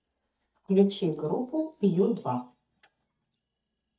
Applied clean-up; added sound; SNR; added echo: neural mask model DeepFilterNet 3.